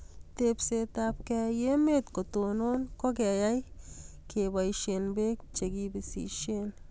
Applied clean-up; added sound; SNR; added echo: none; Train; 15 dB; none.